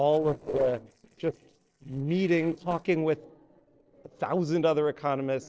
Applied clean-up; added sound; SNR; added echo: neural separator model SepFormer DNS4.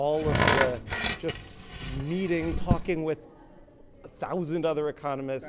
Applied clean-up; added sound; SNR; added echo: none; Tools; -2 dB; none.